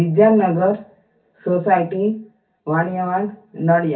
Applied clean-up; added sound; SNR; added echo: none; none; none; reverberation time 0.3 s.